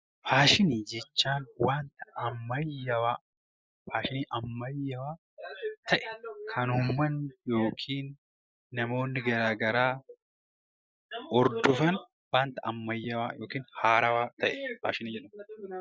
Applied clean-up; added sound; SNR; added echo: neural mask model Resemble Enhance denoiser.